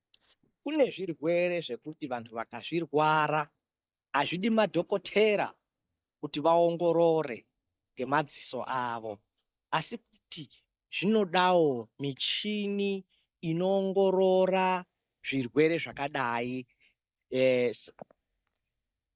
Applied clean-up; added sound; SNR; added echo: neural mask model DeepFilterNet 3.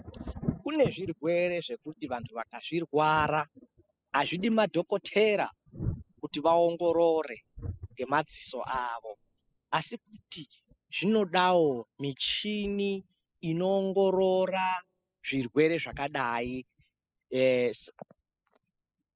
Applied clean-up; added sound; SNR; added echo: classical method spectral subtraction.